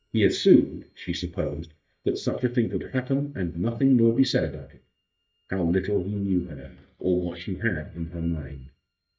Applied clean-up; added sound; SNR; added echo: neural mask model DeepFilterNet 3.